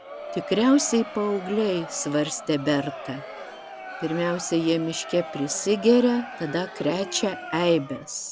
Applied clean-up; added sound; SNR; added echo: none; Crowd; 13 dB; none.